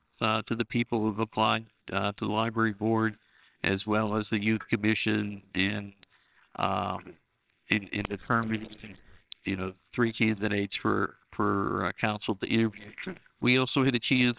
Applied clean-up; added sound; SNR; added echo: neural separator model SepFormer WHAMR!.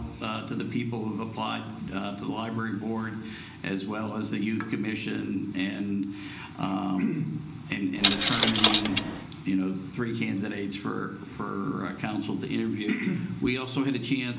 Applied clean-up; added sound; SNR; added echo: none; Coin (dropping); -4 dB; reverberation time 0.4 s.